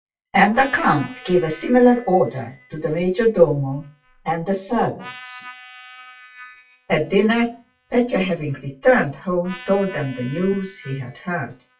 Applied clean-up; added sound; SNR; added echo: classical method WPE with log-MMSE.